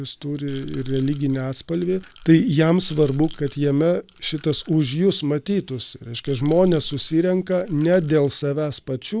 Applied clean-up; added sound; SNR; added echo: none; Rattle / Rattle (instrument); 15 dB; none.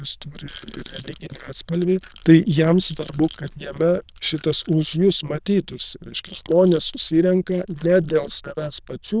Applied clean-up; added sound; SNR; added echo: neural diffusion model UNIVERSE++.